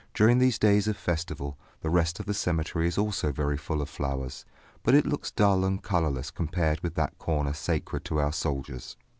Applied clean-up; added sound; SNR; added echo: none; none; none; none.